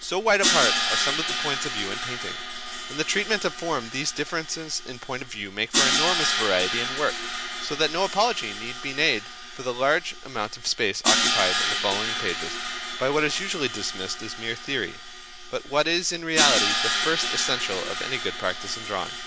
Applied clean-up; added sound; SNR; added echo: none; Crash cymbal; 1 dB; none.